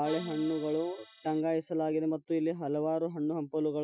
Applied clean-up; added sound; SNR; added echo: classical method Wiener filter.